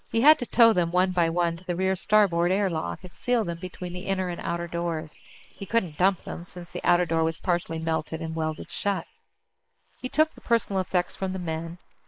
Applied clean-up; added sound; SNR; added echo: neural mask model Resemble Enhance denoiser.